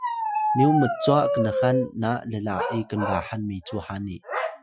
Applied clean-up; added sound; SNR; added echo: classical method Wiener filter.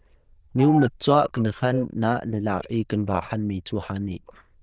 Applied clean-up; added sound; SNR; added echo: neural diffusion model UNIVERSE++.